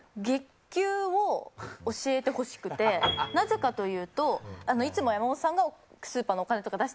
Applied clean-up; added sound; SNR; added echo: none; Piano; 14 dB; none.